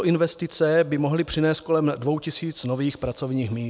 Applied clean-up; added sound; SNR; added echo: none; none; none; none.